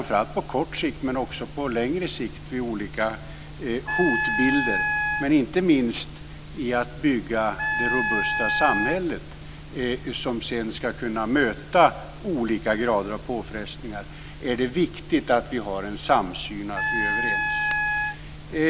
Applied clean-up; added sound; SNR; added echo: none; Wind instrument, woodwind instrument; 0 dB; none.